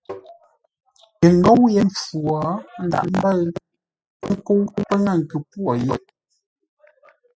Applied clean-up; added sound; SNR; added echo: classical method spectral subtraction.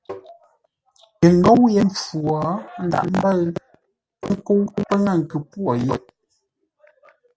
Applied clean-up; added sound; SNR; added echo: none; Tap; 16 dB; none.